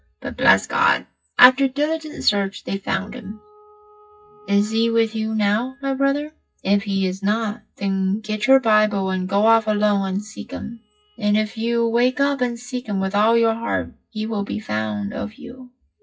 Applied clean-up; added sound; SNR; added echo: classical method WPE with log-MMSE.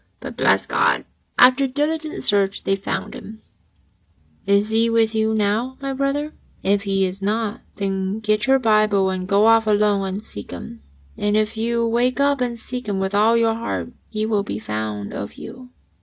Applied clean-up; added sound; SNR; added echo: none; none; none; none.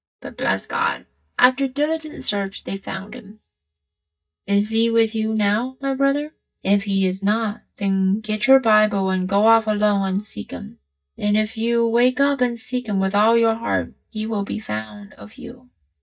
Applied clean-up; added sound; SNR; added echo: neural mask model DeepFilterNet 3.